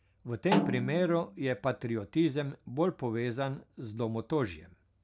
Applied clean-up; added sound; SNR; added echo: none; Snare drum; 4 dB; none.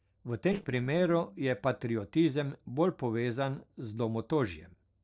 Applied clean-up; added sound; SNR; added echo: neural separator model SepFormer DNS4.